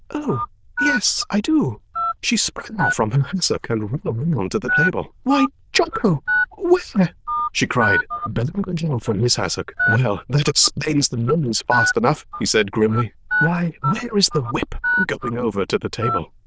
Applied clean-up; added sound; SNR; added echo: neural diffusion model UNIVERSE++.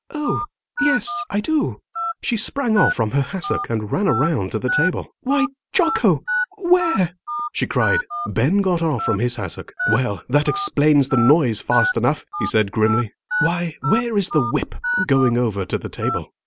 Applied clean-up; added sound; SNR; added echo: none; Telephone; 7 dB; none.